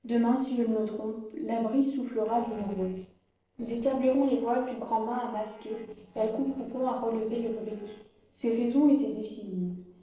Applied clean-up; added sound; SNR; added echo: neural separator model SepFormer DNS4.